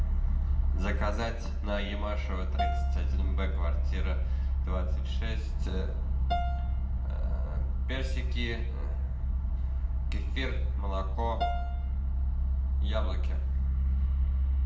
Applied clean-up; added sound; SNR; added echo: none; Piano; 15 dB; reverberation time 0.7 s.